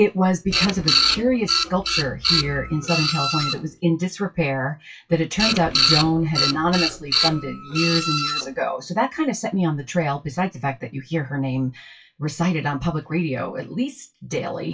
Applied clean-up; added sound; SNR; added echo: classical method WPE with log-MMSE.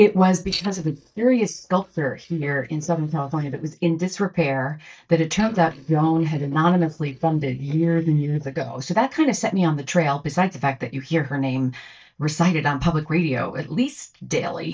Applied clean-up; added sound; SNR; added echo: neural mask model DeepFilterNet 3.